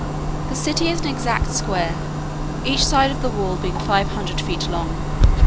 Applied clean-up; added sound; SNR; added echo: none; Clock; -2 dB; none.